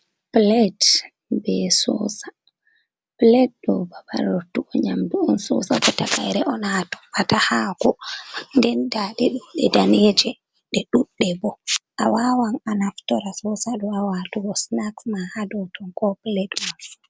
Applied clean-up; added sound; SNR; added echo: none; none; none; none.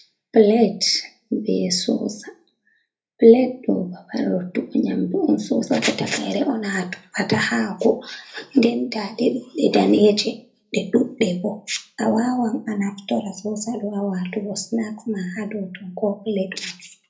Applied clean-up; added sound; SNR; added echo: none; none; none; reverberation time 0.3 s.